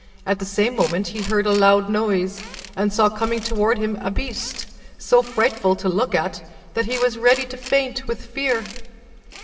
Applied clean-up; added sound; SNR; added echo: none; Tools; 19 dB; reverberation time 1.6 s.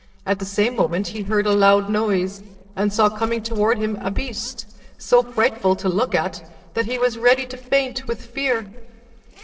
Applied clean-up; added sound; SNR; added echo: neural separator model SepFormer DNS4.